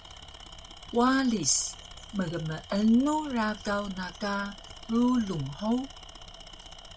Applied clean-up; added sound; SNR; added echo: none; Tools; 16 dB; none.